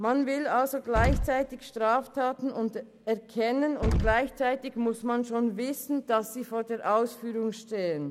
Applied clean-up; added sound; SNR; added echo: none; Explosion; 2 dB; none.